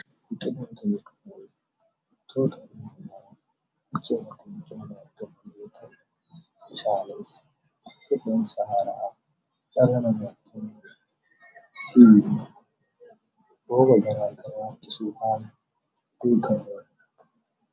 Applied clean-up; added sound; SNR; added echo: none; none; none; none.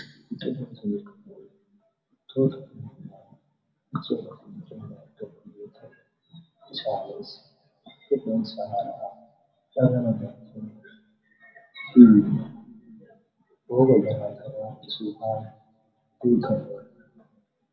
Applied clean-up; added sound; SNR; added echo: none; none; none; reverberation time 0.5 s.